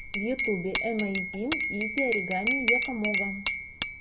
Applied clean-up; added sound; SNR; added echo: none; Cutlery, silverware / Dishes, pots, and pans / Chink, clink; -1 dB; none.